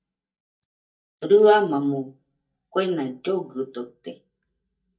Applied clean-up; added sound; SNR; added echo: neural mask model DeepFilterNet 3.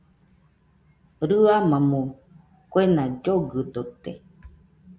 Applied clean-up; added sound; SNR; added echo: none; none; none; none.